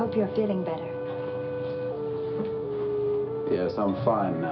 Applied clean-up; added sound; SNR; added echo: none; none; none; reverberation time 0.9 s.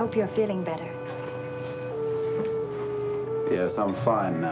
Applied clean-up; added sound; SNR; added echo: none; none; none; none.